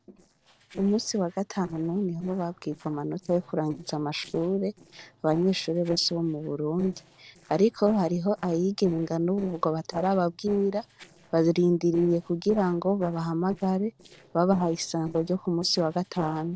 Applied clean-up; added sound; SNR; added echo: neural separator model SepFormer DNS4.